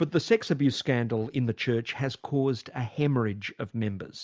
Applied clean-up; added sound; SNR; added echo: none; none; none; none.